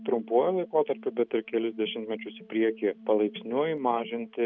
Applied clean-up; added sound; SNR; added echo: none; none; none; none.